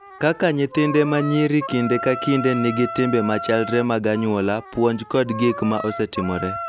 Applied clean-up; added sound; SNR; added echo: none; Wind instrument, woodwind instrument; 11 dB; none.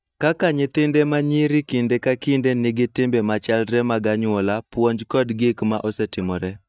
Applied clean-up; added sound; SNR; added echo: neural mask model DeepFilterNet 3.